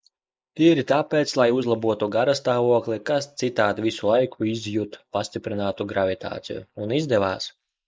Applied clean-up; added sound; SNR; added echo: neural mask model Resemble Enhance denoiser.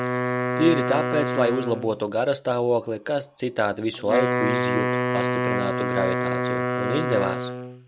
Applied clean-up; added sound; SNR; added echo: none; Wind instrument, woodwind instrument; 0 dB; none.